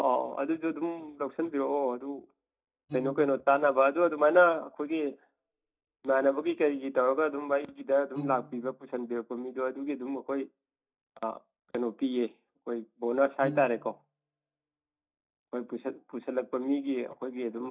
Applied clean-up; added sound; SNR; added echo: neural mask model DeepFilterNet 3.